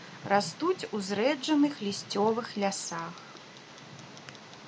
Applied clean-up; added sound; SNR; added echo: none; Tick; 16 dB; none.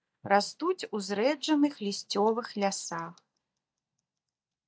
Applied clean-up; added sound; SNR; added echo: neural mask model DeepFilterNet 3.